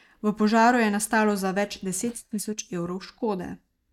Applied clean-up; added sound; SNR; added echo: neural mask model DeepFilterNet 3.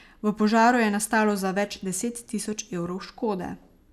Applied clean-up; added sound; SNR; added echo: none; none; none; none.